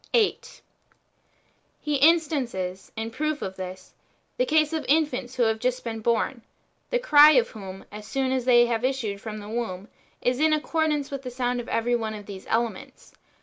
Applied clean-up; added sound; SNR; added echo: none; none; none; none.